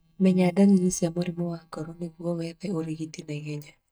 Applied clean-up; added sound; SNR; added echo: neural mask model DeepFilterNet 3.